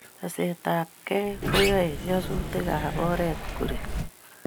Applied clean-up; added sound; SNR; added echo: none; Sliding door; 2 dB; none.